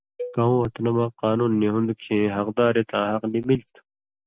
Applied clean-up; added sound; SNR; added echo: none; Cowbell; 18 dB; none.